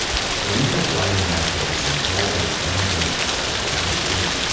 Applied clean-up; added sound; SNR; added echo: none; Rain; -4 dB; reverberation time 1.1 s.